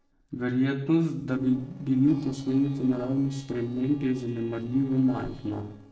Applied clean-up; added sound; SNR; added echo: neural separator model SepFormer DNS4.